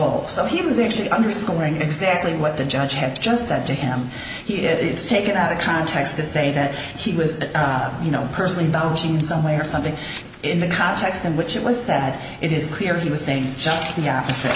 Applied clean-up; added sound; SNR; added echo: none; none; none; none.